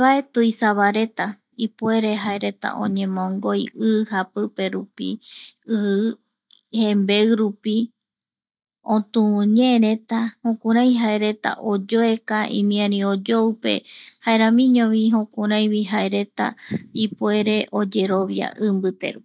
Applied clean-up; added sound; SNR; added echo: none; none; none; none.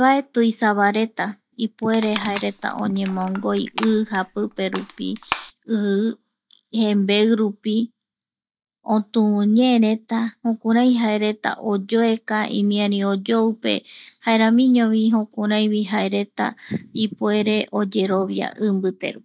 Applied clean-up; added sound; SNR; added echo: none; Crushing; 14 dB; none.